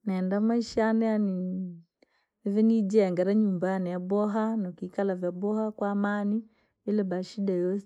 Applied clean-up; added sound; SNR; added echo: neural mask model Resemble Enhance denoiser.